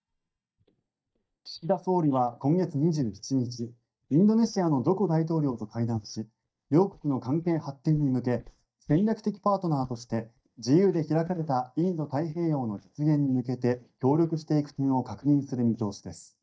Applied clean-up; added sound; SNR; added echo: neural mask model DeepFilterNet 3.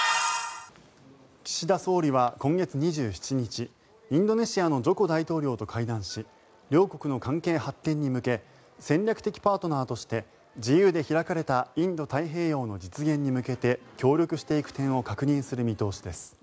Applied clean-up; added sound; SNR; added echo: none; none; none; none.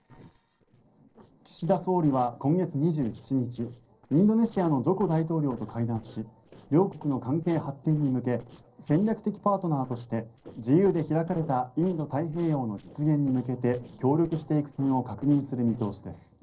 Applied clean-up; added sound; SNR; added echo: neural separator model SepFormer DNS4.